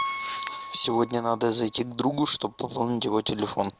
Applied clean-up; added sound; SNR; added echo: none; Piano; 12 dB; none.